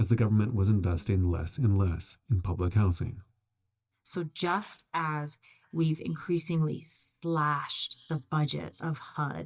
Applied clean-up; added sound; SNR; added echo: neural mask model DeepFilterNet 3.